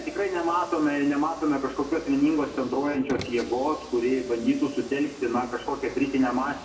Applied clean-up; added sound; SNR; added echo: none; Car; 16 dB; reverberation time 0.7 s.